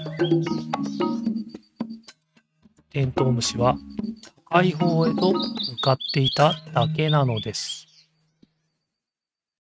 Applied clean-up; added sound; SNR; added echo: neural mask model RNNoise.